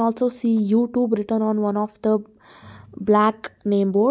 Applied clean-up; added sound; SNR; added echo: none; none; none; none.